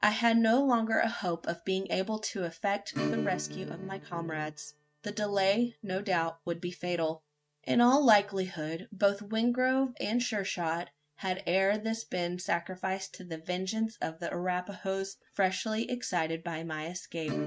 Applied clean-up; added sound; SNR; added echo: neural mask model RNNoise.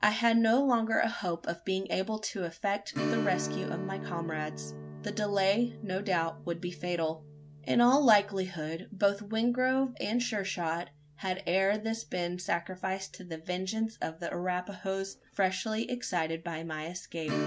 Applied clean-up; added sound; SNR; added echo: none; Strum; 12 dB; none.